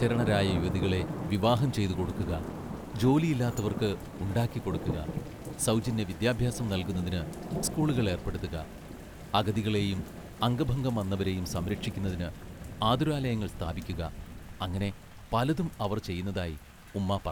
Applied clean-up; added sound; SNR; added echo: none; Thunder / Rain; 8 dB; none.